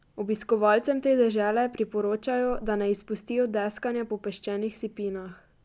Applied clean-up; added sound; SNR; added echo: none; none; none; none.